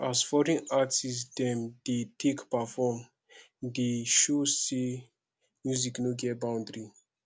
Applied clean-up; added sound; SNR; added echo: none; none; none; none.